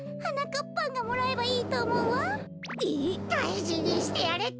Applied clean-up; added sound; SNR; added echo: none; Microwave oven; 3 dB; none.